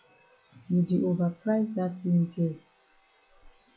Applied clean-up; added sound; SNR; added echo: classical method log-MMSE.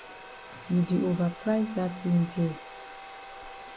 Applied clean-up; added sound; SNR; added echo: none; Domestic sounds, home sounds; 15 dB; none.